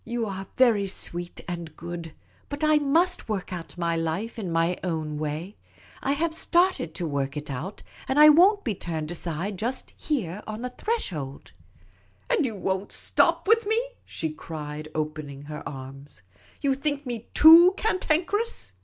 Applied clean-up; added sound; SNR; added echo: none; none; none; none.